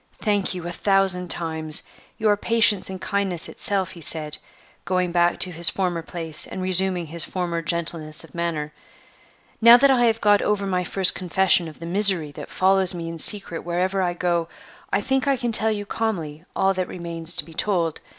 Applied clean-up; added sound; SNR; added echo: none; none; none; none.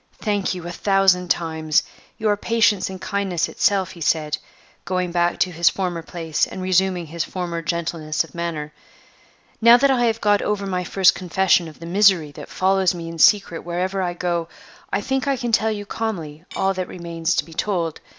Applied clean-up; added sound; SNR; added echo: none; Cutlery, silverware / Dishes, pots, and pans; 18 dB; none.